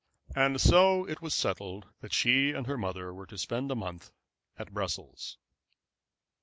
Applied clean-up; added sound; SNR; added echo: none; none; none; none.